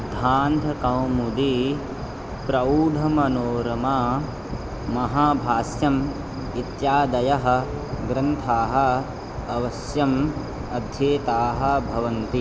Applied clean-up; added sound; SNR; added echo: none; Cricket; 13 dB; none.